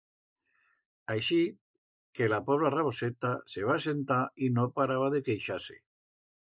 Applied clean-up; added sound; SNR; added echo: neural mask model Resemble Enhance denoiser.